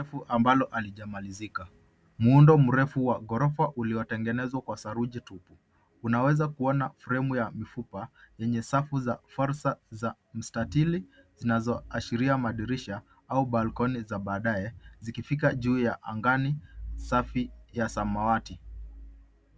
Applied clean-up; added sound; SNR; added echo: none; none; none; none.